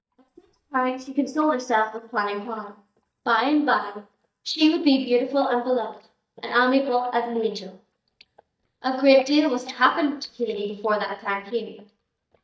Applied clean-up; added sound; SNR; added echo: neural mask model DeepFilterNet 3.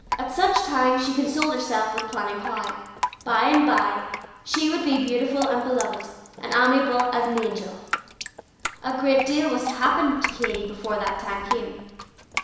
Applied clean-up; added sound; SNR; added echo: none; Drip; 9 dB; reverberation time 1.0 s.